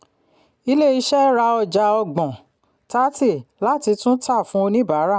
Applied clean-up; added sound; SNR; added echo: none; none; none; none.